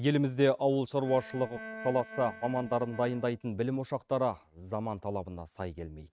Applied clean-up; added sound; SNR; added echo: neural mask model RNNoise.